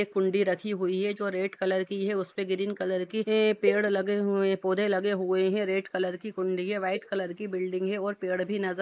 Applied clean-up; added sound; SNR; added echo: neural mask model Resemble Enhance denoiser.